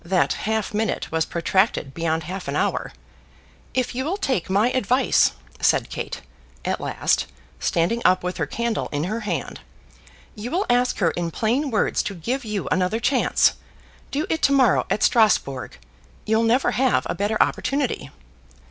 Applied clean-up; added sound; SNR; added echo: none; none; none; none.